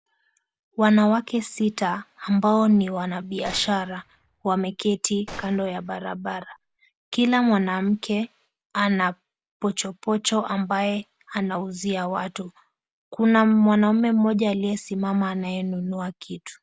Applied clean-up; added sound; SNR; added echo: none; Gunshot, gunfire; 20 dB; none.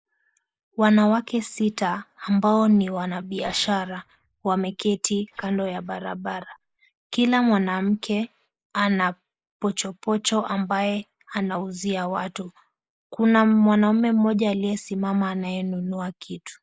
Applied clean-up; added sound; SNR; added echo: neural mask model Resemble Enhance denoiser.